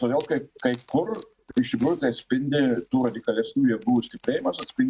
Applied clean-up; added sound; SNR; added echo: neural mask model RNNoise.